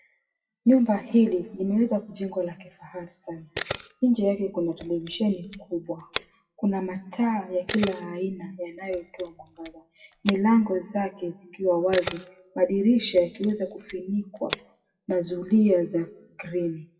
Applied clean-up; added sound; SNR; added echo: classical method WPE with log-MMSE.